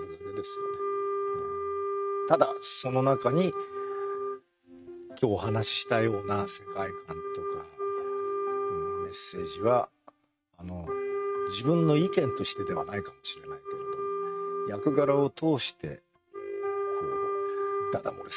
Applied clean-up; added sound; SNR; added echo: neural mask model RNNoise.